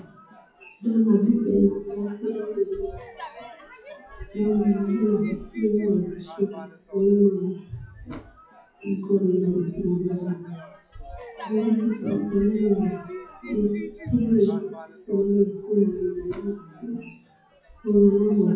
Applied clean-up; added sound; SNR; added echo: classical method WPE with log-MMSE.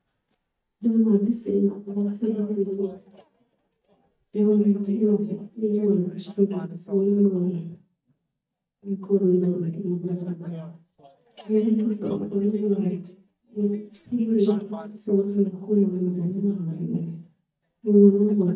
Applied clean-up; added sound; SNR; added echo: neural mask model DeepFilterNet 3.